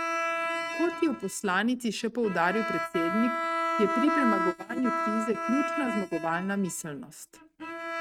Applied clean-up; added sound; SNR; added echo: neural mask model RNNoise.